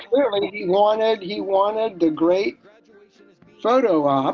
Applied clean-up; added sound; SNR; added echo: none; none; none; none.